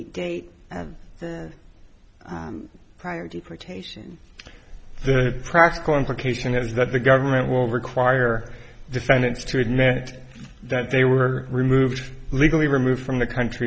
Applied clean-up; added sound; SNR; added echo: none; none; none; none.